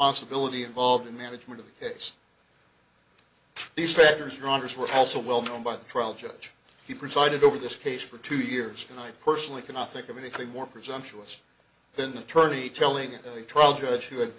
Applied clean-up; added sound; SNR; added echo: none; none; none; none.